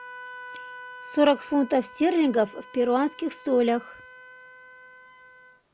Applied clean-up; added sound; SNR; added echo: none; Wind instrument, woodwind instrument; 18 dB; none.